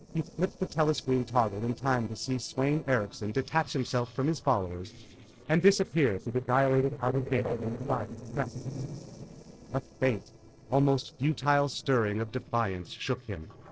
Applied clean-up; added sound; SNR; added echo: neural separator model SepFormer DNS4.